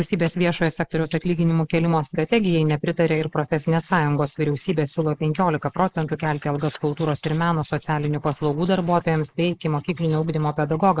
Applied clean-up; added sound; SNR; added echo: neural mask model Resemble Enhance denoiser.